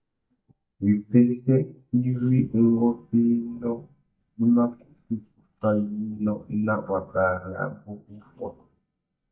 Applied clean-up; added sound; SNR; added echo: neural mask model DeepFilterNet 3.